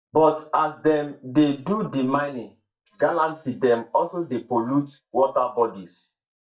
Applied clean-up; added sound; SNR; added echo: neural mask model DeepFilterNet 3.